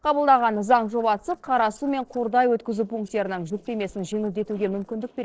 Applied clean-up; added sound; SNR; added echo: neural separator model SepFormer DNS4.